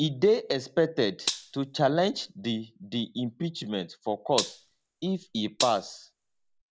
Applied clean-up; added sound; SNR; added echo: none; Gunshot, gunfire; 8 dB; none.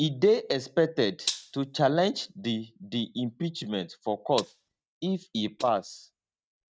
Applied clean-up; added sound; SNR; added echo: neural mask model RNNoise.